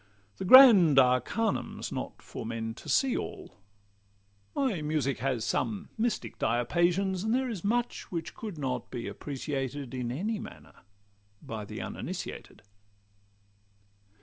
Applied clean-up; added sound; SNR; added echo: none; none; none; none.